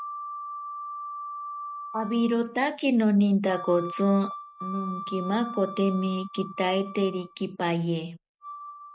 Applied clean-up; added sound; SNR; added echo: neural mask model RNNoise.